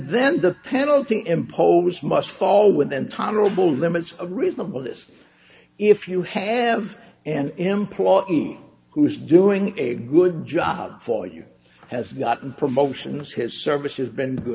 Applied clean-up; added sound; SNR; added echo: none; none; none; none.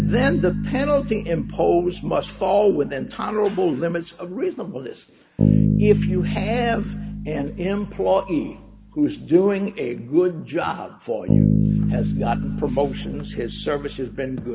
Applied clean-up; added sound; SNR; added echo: none; Bass guitar; 2 dB; none.